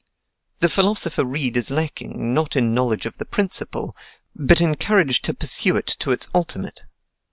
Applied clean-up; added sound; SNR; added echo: none; none; none; none.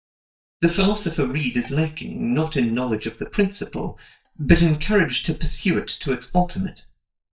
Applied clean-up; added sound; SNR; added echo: neural mask model DeepFilterNet 3.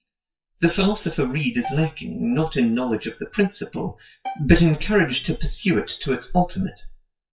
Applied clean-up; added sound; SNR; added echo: classical method WPE with log-MMSE.